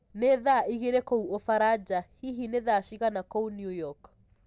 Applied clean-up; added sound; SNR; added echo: none; none; none; none.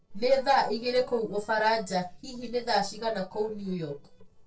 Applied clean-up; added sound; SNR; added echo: neural separator model SepFormer DNS4.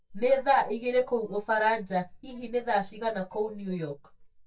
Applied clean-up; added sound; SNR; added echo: neural mask model DeepFilterNet 3.